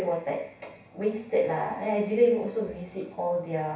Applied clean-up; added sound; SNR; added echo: none; none; none; reverberation time 0.7 s.